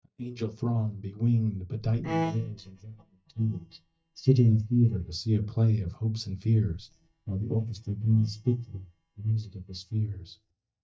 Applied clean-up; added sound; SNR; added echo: neural mask model DeepFilterNet 3.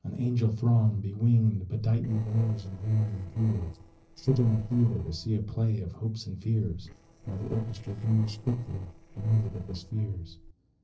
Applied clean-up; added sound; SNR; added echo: neural separator model SepFormer DNS4.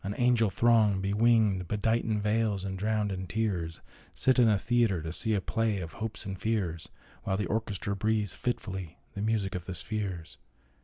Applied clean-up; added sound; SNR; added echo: none; none; none; none.